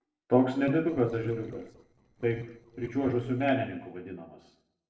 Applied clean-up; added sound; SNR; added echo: neural separator model SepFormer DNS4.